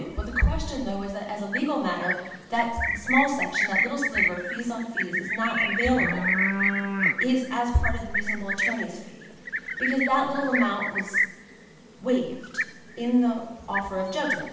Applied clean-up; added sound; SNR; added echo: none; Livestock, farm animals, working animals; 2 dB; reverberation time 0.9 s.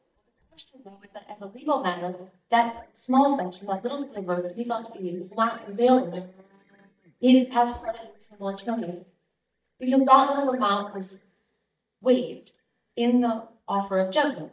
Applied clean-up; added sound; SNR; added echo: neural mask model DeepFilterNet 3.